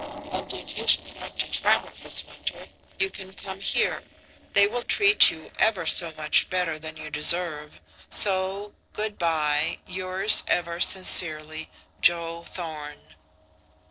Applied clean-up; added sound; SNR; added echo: neural separator model SepFormer DNS4.